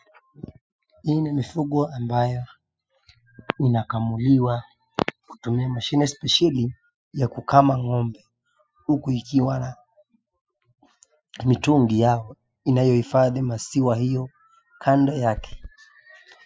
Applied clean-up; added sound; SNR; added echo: classical method spectral subtraction.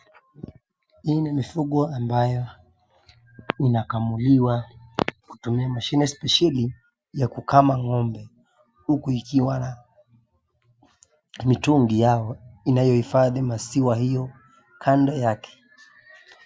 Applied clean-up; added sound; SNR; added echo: none; none; none; none.